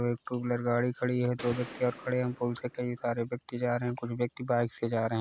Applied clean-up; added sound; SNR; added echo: none; Gunshot, gunfire; 16 dB; none.